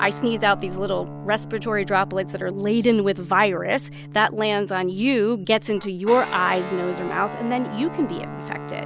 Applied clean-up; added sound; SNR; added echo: none; Guitar; 12 dB; none.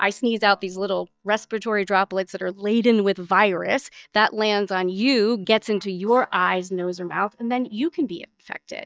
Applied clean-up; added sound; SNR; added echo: neural mask model DeepFilterNet 3.